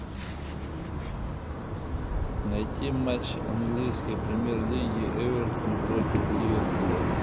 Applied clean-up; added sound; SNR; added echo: none; Chirp, tweet; -3 dB; none.